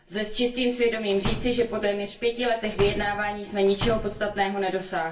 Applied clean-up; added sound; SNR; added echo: none; Slam; 9 dB; reverberation time 0.3 s.